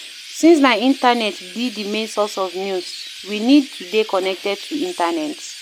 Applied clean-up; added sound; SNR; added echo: none; Chirp, tweet; 16 dB; none.